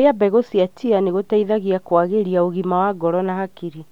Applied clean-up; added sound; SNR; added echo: none; none; none; none.